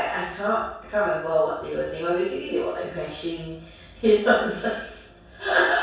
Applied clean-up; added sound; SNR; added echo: none; none; none; reverberation time 0.7 s.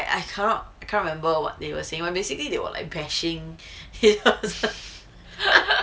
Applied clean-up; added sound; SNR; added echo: none; none; none; none.